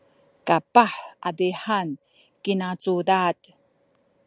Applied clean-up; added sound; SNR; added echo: none; none; none; none.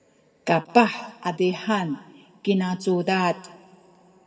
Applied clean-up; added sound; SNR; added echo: none; none; none; reverberation time 1.2 s.